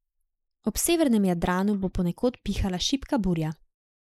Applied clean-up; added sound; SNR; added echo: neural mask model Resemble Enhance denoiser.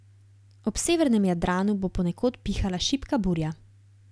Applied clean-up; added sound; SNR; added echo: none; none; none; none.